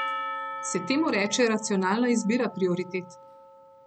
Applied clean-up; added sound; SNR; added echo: none; Percussion; 10 dB; none.